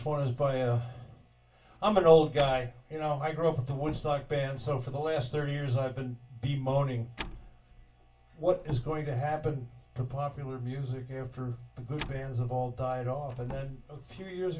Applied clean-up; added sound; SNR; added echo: none; Slam; 18 dB; reverberation time 0.2 s.